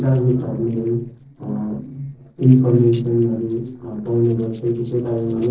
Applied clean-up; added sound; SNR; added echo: neural separator model SepFormer DNS4.